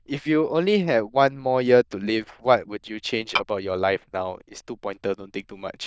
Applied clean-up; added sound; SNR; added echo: neural diffusion model UNIVERSE++.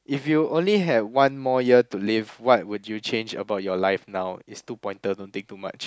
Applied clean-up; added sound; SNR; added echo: none; none; none; none.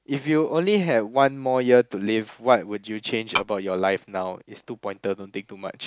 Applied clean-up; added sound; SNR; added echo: none; Tap / Glass; 3 dB; none.